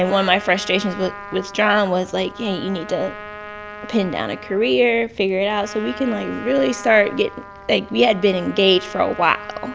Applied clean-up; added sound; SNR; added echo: none; Trumpet; 15 dB; none.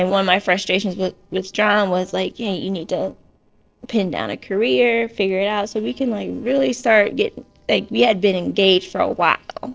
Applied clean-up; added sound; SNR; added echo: neural separator model SepFormer DNS4.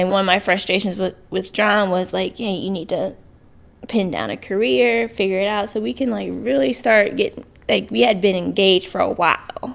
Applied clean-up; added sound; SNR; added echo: none; none; none; none.